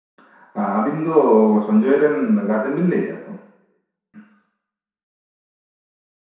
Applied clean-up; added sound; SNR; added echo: none; none; none; reverberation time 0.7 s.